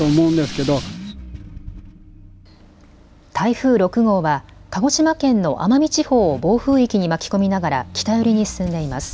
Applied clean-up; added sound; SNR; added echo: none; Accelerating, revving, vroom / Car; 18 dB; none.